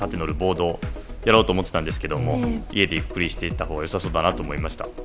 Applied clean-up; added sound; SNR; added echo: none; none; none; none.